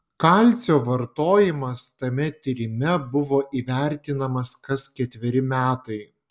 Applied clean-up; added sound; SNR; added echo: none; none; none; none.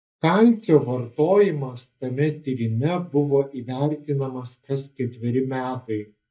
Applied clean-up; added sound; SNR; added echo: neural mask model DeepFilterNet 3.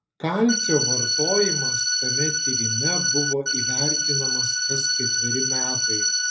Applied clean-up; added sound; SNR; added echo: none; Organ; -4 dB; reverberation time 0.3 s.